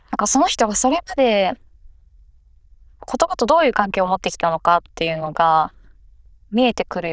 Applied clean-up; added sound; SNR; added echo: neural diffusion model UNIVERSE++.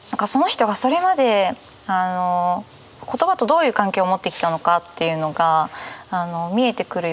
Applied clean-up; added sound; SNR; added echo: none; none; none; none.